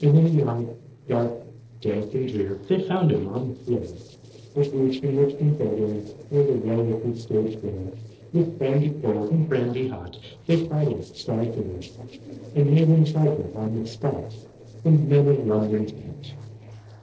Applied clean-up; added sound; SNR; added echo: neural separator model SepFormer DNS4.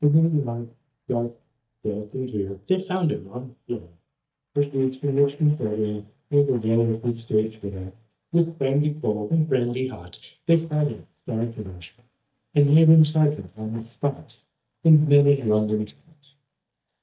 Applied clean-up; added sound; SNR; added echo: neural mask model DeepFilterNet 3.